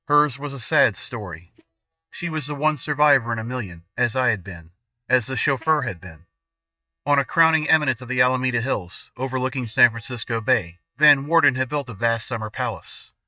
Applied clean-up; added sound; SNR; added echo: neural mask model DeepFilterNet 3.